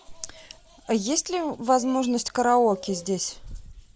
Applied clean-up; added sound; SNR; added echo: none; none; none; none.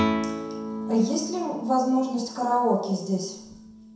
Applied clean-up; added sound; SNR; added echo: none; Guitar; 6 dB; reverberation time 0.7 s.